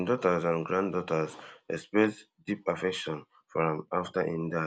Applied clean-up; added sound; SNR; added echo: none; none; none; none.